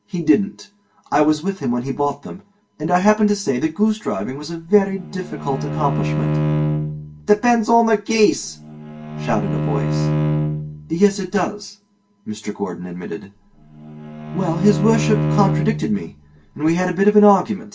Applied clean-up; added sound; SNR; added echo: none; Bowed string instrument; 3 dB; reverberation time 0.2 s.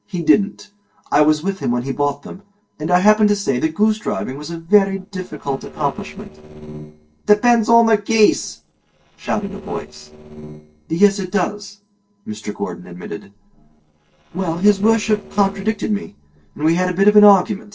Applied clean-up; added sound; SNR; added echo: neural separator model SepFormer DNS4.